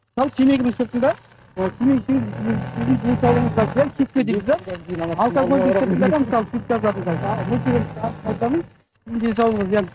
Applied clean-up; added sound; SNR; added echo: neural mask model RNNoise.